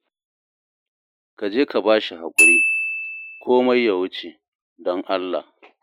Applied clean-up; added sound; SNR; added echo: classical method Wiener filter.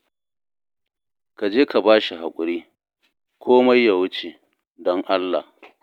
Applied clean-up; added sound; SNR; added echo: none; none; none; none.